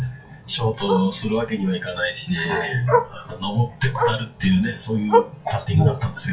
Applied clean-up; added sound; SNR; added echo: classical method WPE with log-MMSE.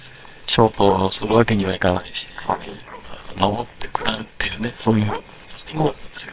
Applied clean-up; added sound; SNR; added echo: neural separator model SepFormer WHAMR!.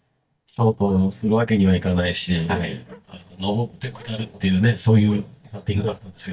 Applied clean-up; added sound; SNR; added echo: neural mask model DeepFilterNet 3.